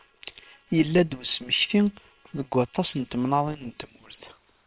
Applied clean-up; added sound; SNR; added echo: neural separator model SepFormer WHAM!.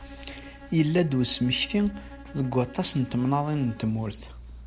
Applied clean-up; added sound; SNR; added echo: none; Bowed string instrument; 19 dB; none.